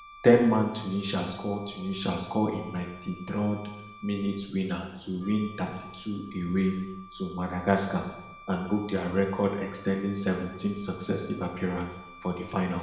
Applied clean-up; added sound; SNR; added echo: none; Wind instrument, woodwind instrument; 19 dB; reverberation time 0.9 s.